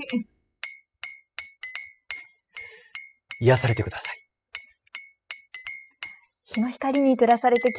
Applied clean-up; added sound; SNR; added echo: classical method spectral subtraction.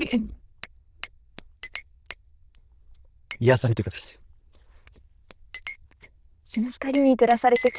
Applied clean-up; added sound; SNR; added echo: neural diffusion model UNIVERSE++.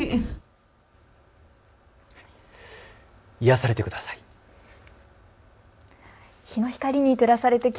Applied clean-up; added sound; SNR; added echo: none; none; none; none.